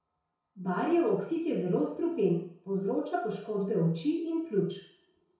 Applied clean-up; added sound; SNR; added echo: none; none; none; reverberation time 0.6 s.